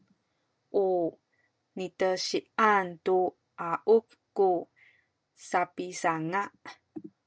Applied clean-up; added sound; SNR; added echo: none; none; none; none.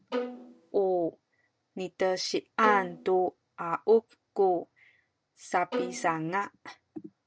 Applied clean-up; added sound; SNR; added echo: none; Bowed string instrument; 6 dB; none.